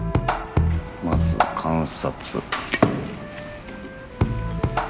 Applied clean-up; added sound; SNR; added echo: none; Wind instrument, woodwind instrument; 18 dB; none.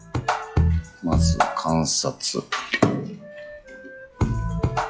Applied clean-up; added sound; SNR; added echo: classical method log-MMSE.